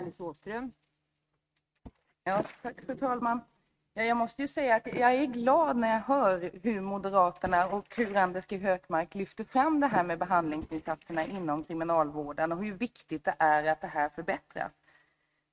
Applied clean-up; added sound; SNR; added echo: neural mask model RNNoise.